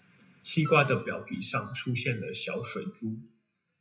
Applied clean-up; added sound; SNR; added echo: classical method WPE with log-MMSE.